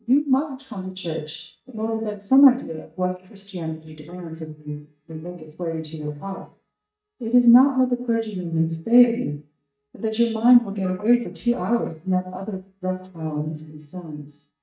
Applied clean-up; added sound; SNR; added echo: neural mask model DeepFilterNet 3.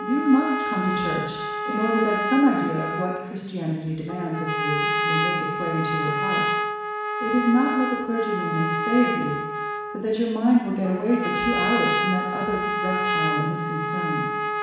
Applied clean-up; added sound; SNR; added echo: none; Trumpet; 1 dB; reverberation time 1.1 s.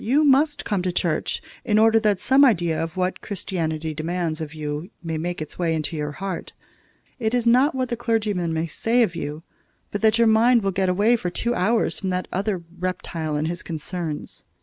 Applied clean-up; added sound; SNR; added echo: none; none; none; none.